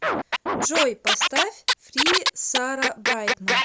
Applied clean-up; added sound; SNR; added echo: none; Scratching (performance technique); -5 dB; none.